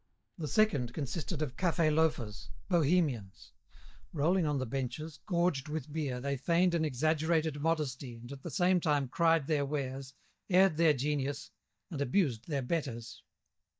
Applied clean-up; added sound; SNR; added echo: neural mask model DeepFilterNet 3.